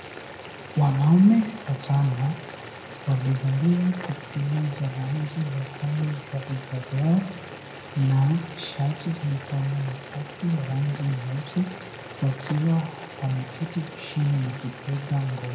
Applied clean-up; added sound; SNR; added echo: none; Boiling; 14 dB; reverberation time 0.7 s.